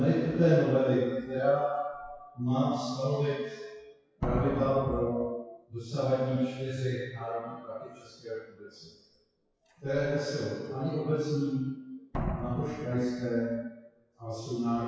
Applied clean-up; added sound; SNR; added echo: classical method WPE with log-MMSE.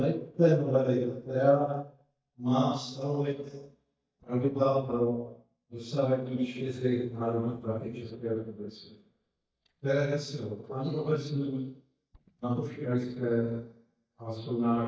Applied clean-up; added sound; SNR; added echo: neural mask model DeepFilterNet 3.